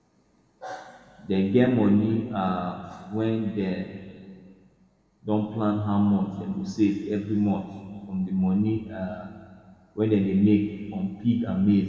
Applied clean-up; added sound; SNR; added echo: none; none; none; reverberation time 2.1 s.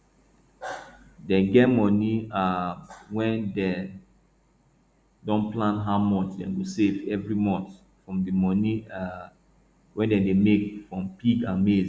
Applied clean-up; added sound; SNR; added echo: none; none; none; none.